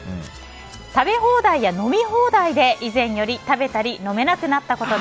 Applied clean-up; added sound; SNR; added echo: none; none; none; none.